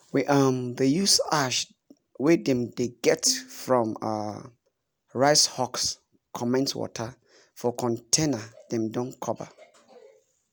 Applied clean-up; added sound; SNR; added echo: none; Bowed string instrument; 20 dB; none.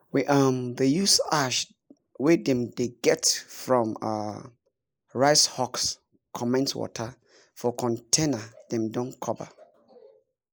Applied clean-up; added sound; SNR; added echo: neural mask model Resemble Enhance denoiser.